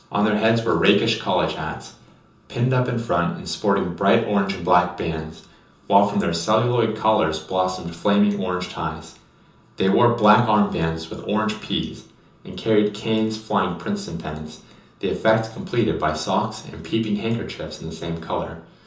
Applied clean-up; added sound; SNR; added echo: none; none; none; reverberation time 0.6 s.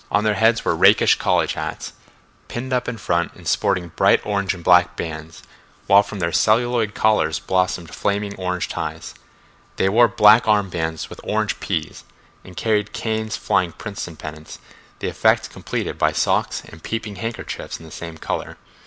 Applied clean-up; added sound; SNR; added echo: none; none; none; none.